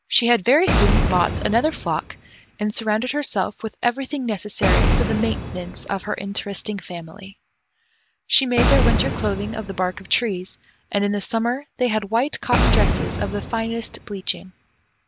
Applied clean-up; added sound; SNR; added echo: none; Boom; 1 dB; none.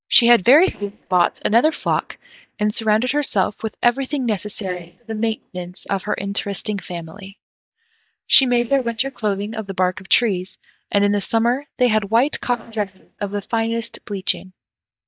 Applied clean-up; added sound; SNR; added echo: neural mask model DeepFilterNet 3.